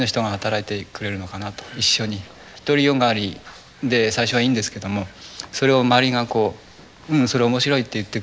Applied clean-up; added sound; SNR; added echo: none; none; none; none.